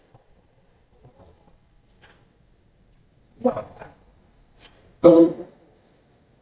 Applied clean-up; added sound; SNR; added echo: neural mask model DeepFilterNet 3.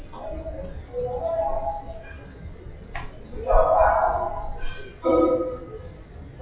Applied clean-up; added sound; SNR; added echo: classical method WPE with log-MMSE.